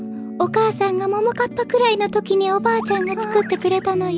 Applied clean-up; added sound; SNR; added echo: none; none; none; none.